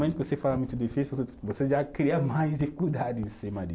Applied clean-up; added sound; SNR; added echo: none; none; none; none.